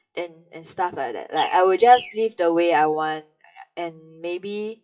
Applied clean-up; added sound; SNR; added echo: classical method WPE with log-MMSE.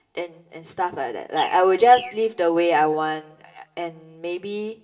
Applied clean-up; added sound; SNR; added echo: none; Bird; 18 dB; reverberation time 0.7 s.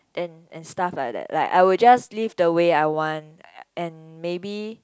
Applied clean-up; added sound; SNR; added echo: none; none; none; none.